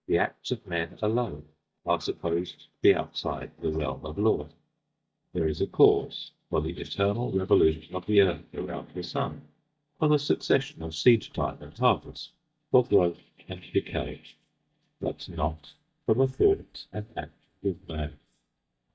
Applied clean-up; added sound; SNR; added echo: neural mask model DeepFilterNet 3.